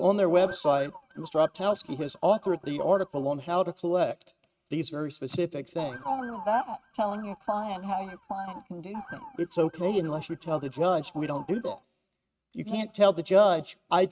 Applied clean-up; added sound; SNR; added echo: neural mask model RNNoise.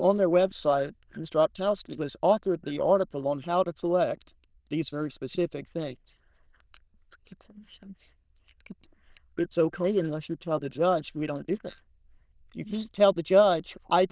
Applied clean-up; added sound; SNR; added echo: neural diffusion model UNIVERSE++.